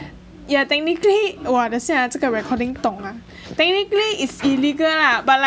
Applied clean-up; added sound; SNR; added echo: none; none; none; none.